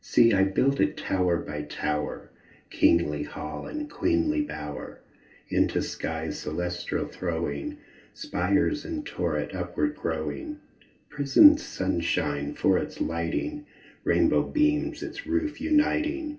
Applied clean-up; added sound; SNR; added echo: none; none; none; reverberation time 0.2 s.